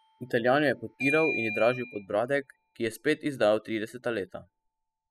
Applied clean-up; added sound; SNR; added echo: classical method spectral subtraction.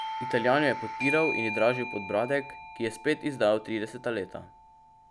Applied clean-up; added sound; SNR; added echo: none; Doorbell; 8 dB; none.